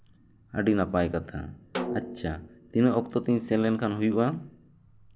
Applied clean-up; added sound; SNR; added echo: none; Snare drum; 11 dB; none.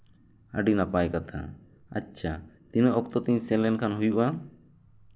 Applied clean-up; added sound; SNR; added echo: none; none; none; none.